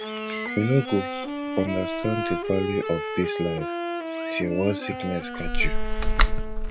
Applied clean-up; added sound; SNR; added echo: none; Slam + Wind instrument, woodwind instrument; -2 dB; none.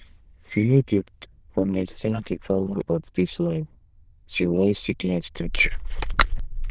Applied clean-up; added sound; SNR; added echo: neural diffusion model UNIVERSE++.